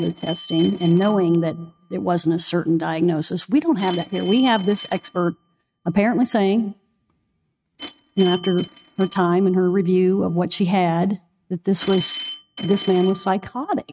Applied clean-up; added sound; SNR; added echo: neural mask model RNNoise.